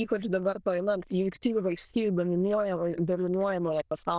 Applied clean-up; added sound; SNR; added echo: neural diffusion model UNIVERSE++.